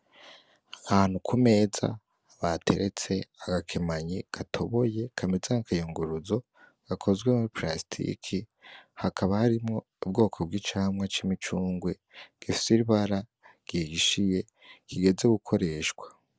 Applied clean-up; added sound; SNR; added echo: none; none; none; none.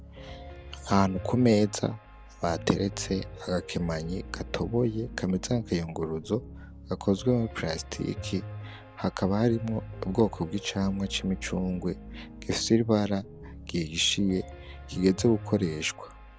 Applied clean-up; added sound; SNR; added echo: none; Piano; 13 dB; none.